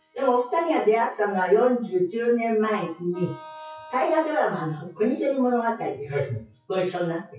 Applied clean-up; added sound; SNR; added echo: classical method WPE with log-MMSE.